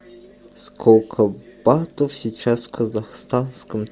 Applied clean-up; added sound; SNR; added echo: none; none; none; none.